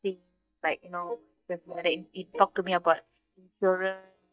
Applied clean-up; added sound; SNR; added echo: neural mask model DeepFilterNet 3.